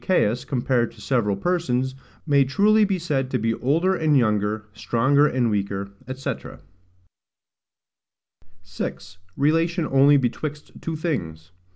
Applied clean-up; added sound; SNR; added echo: none; none; none; none.